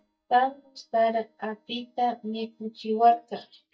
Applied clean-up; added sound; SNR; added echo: neural mask model DeepFilterNet 3.